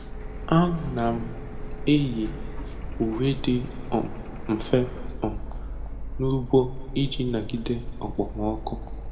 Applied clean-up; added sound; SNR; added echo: none; Printer; 6 dB; reverberation time 1.6 s.